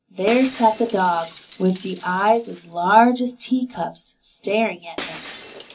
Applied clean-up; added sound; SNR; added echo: none; Shatter; 19 dB; reverberation time 0.3 s.